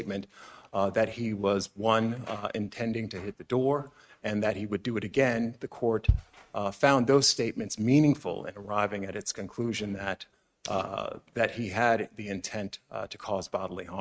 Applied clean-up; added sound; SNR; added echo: neural mask model RNNoise.